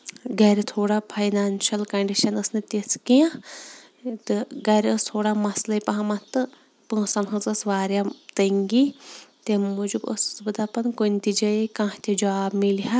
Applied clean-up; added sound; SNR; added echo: none; none; none; none.